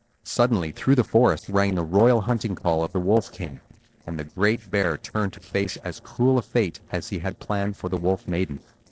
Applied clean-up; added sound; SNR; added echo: neural separator model SepFormer DNS4.